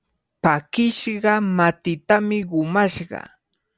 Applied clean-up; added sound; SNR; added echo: none; none; none; none.